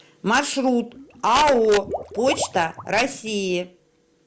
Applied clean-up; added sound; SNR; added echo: none; Water / Liquid; 13 dB; none.